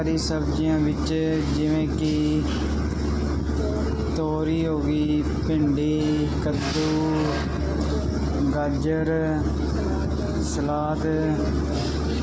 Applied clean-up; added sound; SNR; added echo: none; none; none; none.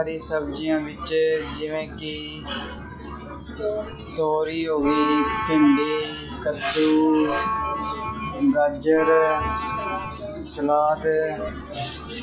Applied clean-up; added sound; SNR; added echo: classical method log-MMSE.